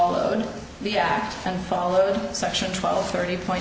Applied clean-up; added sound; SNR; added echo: none; none; none; none.